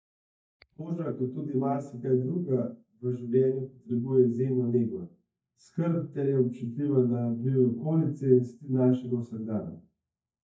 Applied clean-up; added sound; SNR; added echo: neural mask model DeepFilterNet 3.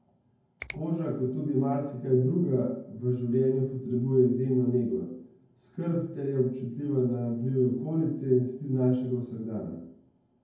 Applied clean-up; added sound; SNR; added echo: none; Finger snapping; 17 dB; reverberation time 0.9 s.